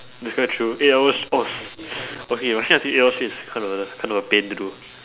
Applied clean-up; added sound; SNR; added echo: none; none; none; none.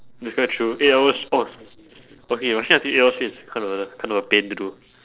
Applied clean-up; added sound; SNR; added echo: neural separator model SepFormer DNS4.